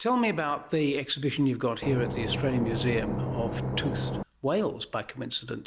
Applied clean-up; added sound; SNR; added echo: none; Engine / Boat, Water vehicle; 2 dB; none.